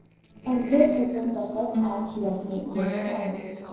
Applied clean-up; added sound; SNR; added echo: neural separator model SepFormer DNS4.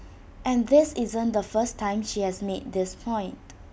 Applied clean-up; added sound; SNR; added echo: none; none; none; none.